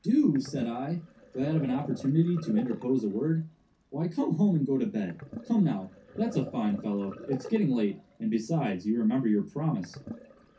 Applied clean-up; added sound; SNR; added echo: none; Sink (filling or washing); 17 dB; reverberation time 0.3 s.